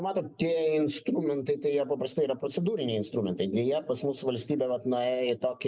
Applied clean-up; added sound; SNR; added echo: none; none; none; none.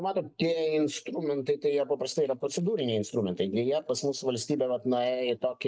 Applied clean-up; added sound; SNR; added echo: neural mask model DeepFilterNet 3.